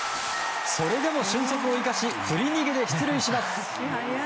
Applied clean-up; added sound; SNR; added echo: none; Glockenspiel + Shatter; 15 dB; none.